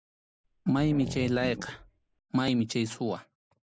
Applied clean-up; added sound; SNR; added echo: none; Growling; 12 dB; none.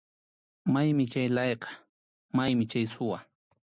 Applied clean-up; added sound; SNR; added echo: none; none; none; none.